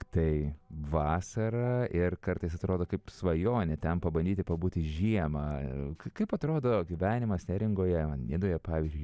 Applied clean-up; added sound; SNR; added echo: none; none; none; none.